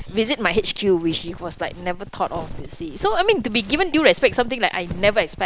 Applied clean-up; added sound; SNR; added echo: none; Walk, footsteps; 12 dB; none.